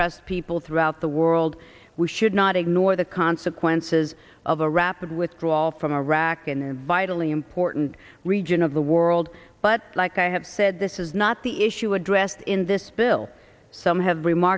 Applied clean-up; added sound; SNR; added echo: none; none; none; none.